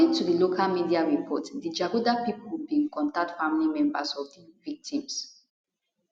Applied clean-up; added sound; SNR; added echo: none; none; none; none.